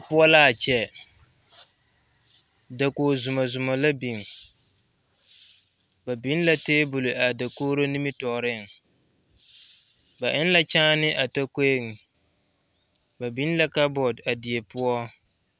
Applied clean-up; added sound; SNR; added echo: none; none; none; none.